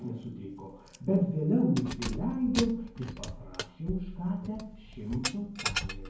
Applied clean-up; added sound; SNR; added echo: none; Keys jangling; 7 dB; reverberation time 0.9 s.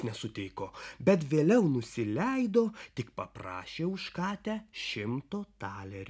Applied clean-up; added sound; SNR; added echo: none; none; none; none.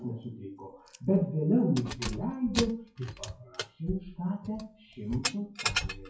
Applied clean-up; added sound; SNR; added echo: classical method WPE with log-MMSE.